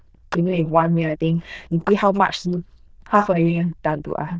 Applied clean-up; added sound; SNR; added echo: neural diffusion model UNIVERSE++.